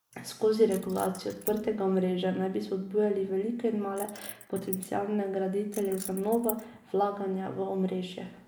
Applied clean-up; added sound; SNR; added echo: neural mask model Resemble Enhance denoiser.